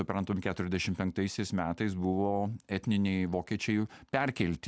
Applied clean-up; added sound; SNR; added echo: none; none; none; none.